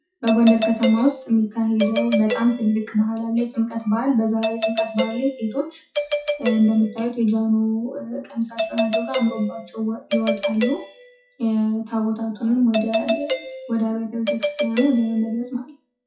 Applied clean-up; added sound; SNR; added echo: classical method WPE with log-MMSE.